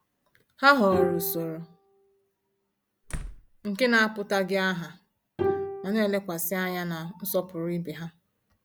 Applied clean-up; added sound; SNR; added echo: none; Slam + Bowed string instrument; 7 dB; none.